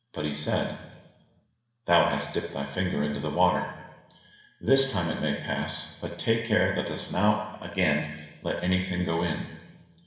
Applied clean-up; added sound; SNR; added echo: none; none; none; reverberation time 1.3 s.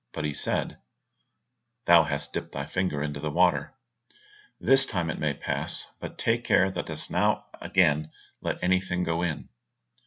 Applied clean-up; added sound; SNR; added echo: none; none; none; none.